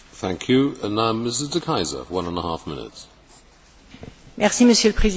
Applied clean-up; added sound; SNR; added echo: none; none; none; none.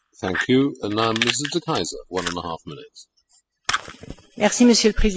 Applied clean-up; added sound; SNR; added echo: classical method spectral subtraction.